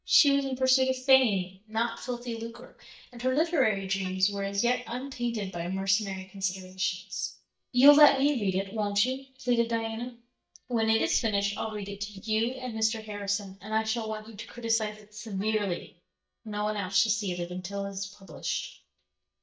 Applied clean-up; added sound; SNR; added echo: neural mask model DeepFilterNet 3.